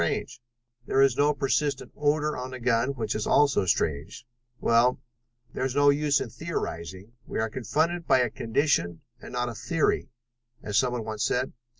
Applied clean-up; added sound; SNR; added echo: none; none; none; none.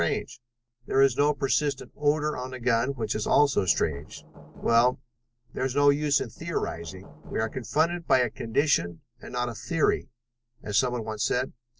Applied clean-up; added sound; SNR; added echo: neural separator model SepFormer DNS4.